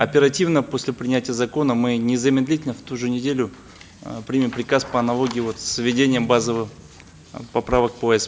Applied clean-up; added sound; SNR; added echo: none; none; none; none.